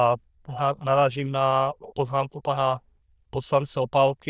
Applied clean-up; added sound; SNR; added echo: neural diffusion model UNIVERSE++.